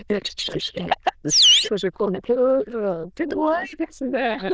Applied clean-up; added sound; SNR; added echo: neural diffusion model UNIVERSE++.